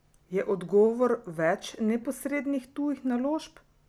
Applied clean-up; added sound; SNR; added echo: none; none; none; none.